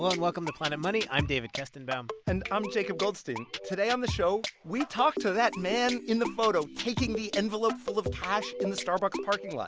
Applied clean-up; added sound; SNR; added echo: none; none; none; none.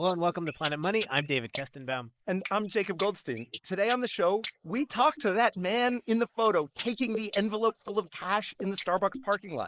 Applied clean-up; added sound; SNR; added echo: neural mask model Resemble Enhance denoiser.